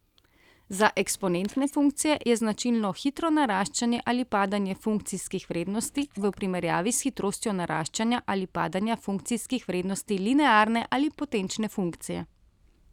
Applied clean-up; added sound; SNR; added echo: neural mask model DeepFilterNet 3.